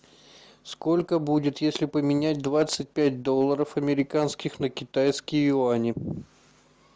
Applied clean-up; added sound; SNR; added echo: none; none; none; none.